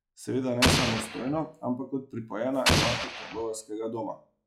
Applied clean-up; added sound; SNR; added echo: classical method log-MMSE.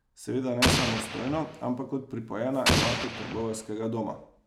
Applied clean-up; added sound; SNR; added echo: none; Explosion; -3 dB; none.